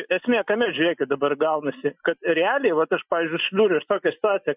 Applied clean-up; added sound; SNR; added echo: classical method Wiener filter.